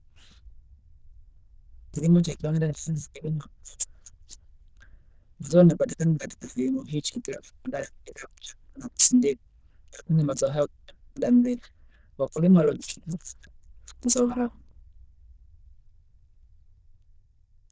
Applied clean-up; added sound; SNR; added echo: neural diffusion model UNIVERSE++.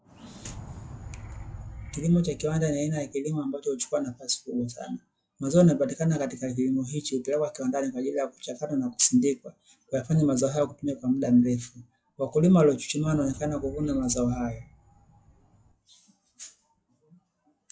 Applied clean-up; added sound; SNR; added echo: classical method log-MMSE.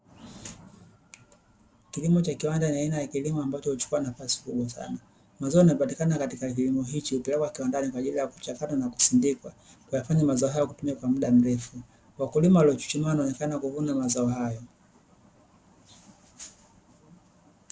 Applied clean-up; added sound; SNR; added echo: none; none; none; none.